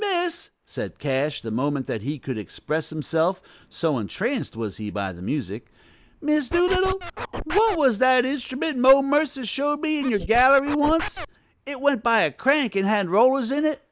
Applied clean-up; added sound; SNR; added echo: neural mask model Resemble Enhance denoiser.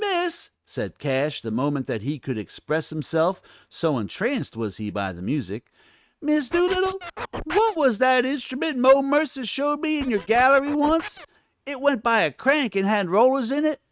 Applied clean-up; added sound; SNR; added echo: neural mask model RNNoise.